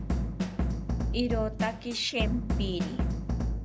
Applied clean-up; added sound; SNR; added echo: none; Drum / Drum kit; -4 dB; none.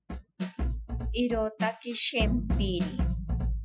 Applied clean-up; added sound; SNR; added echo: classical method Wiener filter.